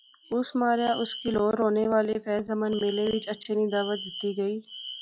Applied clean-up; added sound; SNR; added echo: classical method log-MMSE.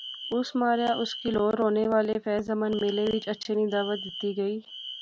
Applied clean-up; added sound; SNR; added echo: none; Alarm; 15 dB; none.